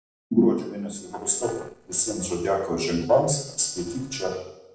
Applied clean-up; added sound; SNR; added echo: neural separator model SepFormer DNS4.